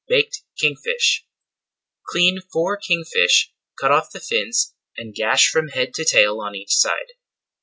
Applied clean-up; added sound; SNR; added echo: none; none; none; none.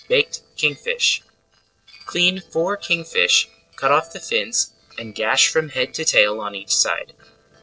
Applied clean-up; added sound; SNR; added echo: neural separator model SepFormer DNS4.